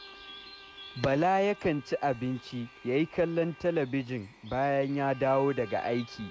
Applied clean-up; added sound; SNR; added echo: none; Bowed string instrument + Bird; 20 dB; none.